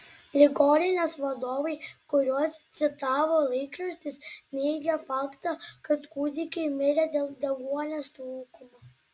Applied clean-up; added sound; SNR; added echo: none; none; none; none.